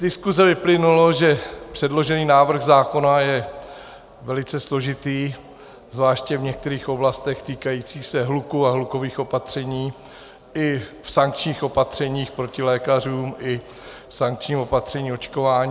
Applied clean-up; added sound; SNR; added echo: none; none; none; none.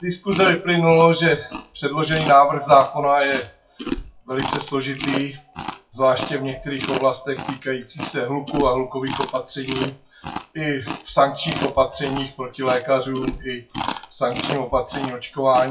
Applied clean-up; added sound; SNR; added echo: classical method WPE with log-MMSE.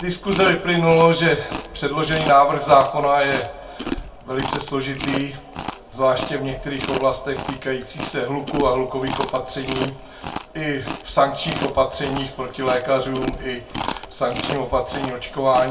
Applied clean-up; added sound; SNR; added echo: none; Chewing, mastication; 10 dB; reverberation time 0.2 s.